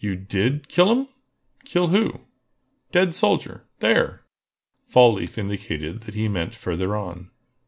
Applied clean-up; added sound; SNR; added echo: none; none; none; none.